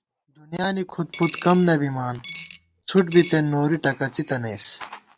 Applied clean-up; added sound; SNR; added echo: none; Coin (dropping); 13 dB; none.